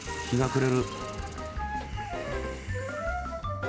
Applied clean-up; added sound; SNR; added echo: none; Hiss; 14 dB; none.